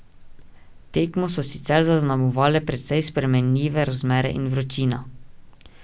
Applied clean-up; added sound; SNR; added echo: none; none; none; none.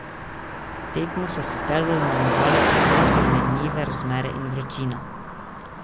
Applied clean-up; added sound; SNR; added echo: none; Car passing by; -3 dB; none.